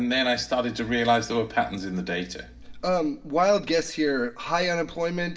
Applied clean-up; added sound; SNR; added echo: none; none; none; reverberation time 0.5 s.